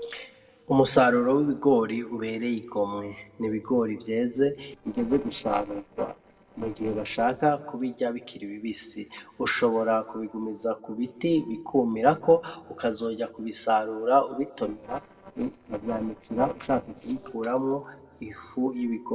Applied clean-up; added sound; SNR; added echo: neural separator model SepFormer DNS4.